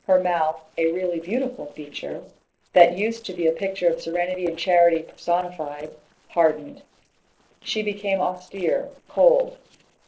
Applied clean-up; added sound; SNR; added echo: neural separator model SepFormer DNS4.